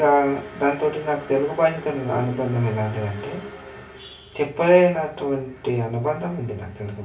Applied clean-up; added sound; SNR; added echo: none; none; none; reverberation time 0.3 s.